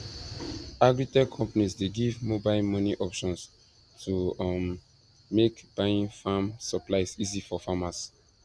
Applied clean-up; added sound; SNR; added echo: none; none; none; none.